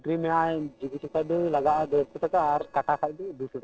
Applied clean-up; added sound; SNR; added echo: neural separator model SepFormer DNS4.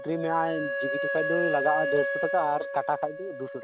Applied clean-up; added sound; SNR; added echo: none; Wind instrument, woodwind instrument; 2 dB; none.